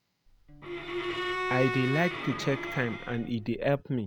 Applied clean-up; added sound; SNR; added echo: none; Bowed string instrument; 4 dB; none.